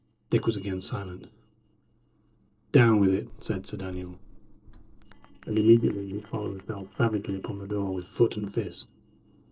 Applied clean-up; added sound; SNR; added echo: neural separator model SepFormer DNS4.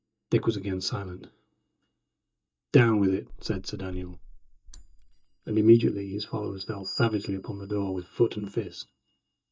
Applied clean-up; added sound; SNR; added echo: neural mask model DeepFilterNet 3.